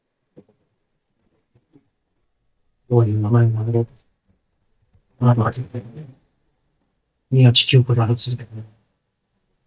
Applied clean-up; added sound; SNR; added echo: neural mask model DeepFilterNet 3.